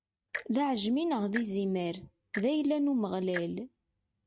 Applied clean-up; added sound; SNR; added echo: neural mask model RNNoise.